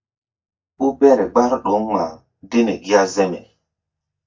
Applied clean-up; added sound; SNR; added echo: neural mask model DeepFilterNet 3.